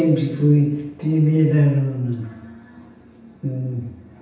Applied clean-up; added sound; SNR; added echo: none; none; none; reverberation time 0.9 s.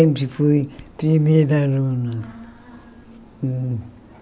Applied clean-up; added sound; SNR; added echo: none; none; none; none.